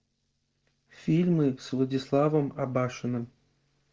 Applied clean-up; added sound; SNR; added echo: neural separator model SepFormer DNS4.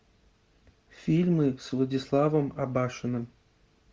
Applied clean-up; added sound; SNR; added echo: none; none; none; none.